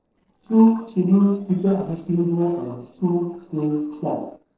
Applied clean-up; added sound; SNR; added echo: neural separator model SepFormer DNS4.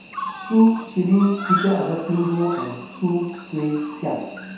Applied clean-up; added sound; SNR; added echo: none; Cricket; 10 dB; reverberation time 0.7 s.